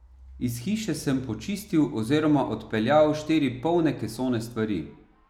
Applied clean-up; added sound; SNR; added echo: none; none; none; none.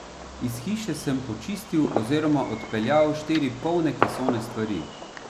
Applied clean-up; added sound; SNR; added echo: none; Fireworks; 8 dB; none.